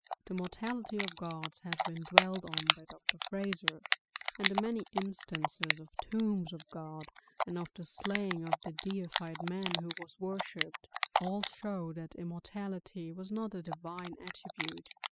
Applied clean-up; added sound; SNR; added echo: classical method spectral subtraction.